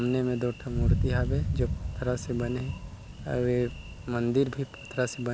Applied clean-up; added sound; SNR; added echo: none; Thunder; 2 dB; none.